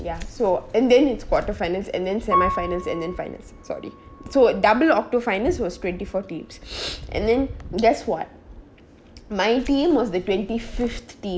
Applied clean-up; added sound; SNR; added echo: none; Piano + Keys jangling; 12 dB; none.